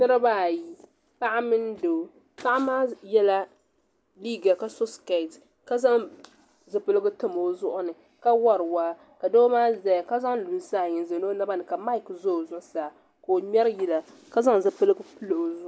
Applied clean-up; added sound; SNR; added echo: none; none; none; none.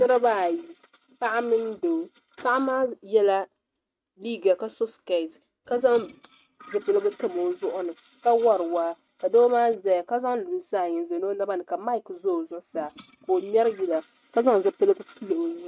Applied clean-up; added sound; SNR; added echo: neural mask model RNNoise.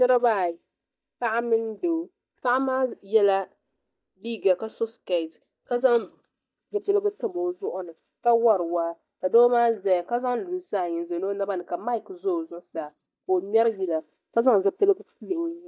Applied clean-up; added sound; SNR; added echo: neural mask model DeepFilterNet 3.